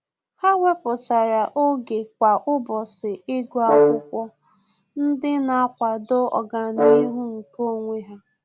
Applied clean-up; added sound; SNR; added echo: none; Brass instrument; -1 dB; none.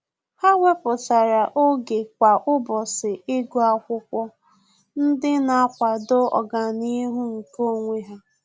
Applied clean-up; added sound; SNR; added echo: none; none; none; none.